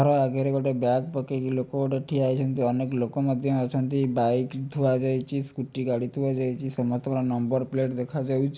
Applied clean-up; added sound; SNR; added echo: none; none; none; none.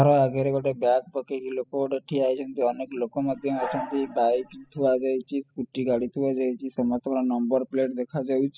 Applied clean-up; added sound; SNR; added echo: classical method spectral subtraction.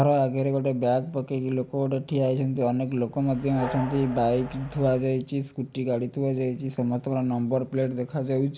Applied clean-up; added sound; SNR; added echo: none; Train; 13 dB; none.